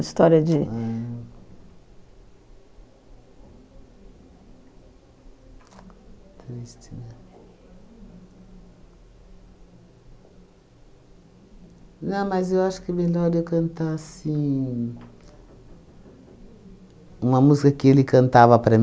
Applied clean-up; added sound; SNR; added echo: none; none; none; none.